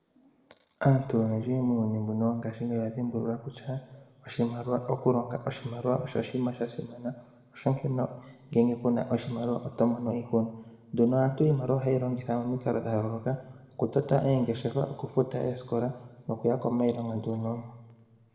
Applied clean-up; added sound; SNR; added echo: none; none; none; reverberation time 1.3 s.